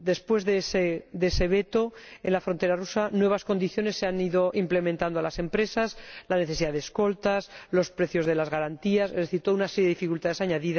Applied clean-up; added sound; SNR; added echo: none; none; none; none.